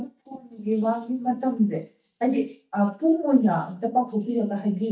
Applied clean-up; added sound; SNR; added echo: neural mask model DeepFilterNet 3.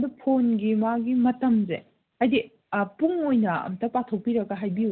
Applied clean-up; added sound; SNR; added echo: none; none; none; none.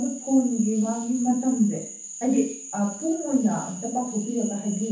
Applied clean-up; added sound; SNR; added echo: none; Frog; 13 dB; reverberation time 0.7 s.